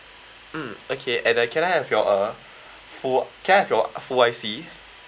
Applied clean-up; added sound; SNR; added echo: none; none; none; none.